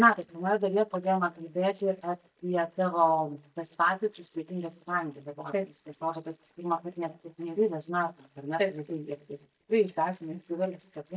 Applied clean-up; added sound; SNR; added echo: neural mask model DeepFilterNet 3.